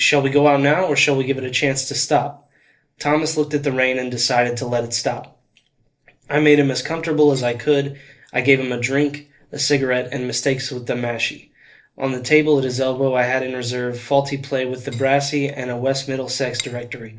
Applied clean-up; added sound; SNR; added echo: neural separator model SepFormer DNS4.